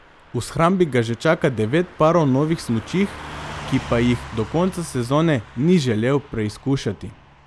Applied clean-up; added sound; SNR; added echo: none; Car passing by / Truck; 17 dB; none.